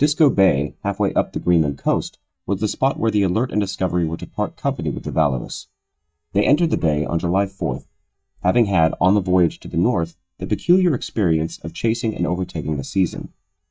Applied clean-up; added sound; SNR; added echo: neural mask model DeepFilterNet 3.